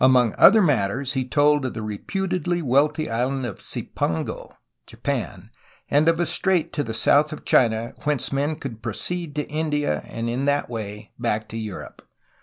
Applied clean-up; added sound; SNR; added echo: none; none; none; none.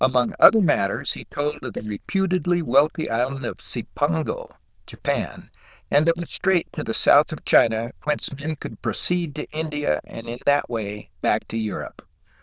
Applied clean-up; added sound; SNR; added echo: neural diffusion model UNIVERSE++.